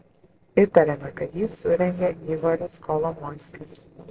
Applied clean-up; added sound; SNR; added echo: neural separator model SepFormer DNS4.